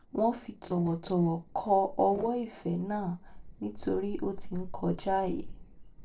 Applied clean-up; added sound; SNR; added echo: neural separator model SepFormer DNS4.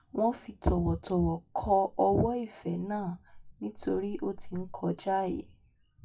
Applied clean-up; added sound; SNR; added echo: classical method WPE with log-MMSE.